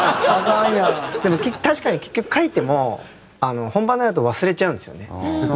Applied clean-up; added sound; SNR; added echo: none; none; none; none.